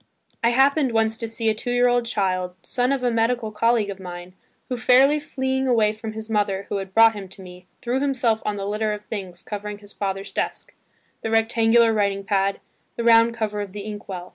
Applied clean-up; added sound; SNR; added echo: none; none; none; none.